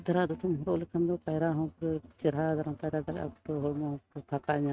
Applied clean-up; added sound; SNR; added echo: neural mask model RNNoise.